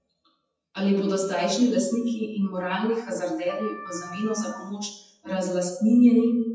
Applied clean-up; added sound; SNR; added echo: classical method WPE with log-MMSE.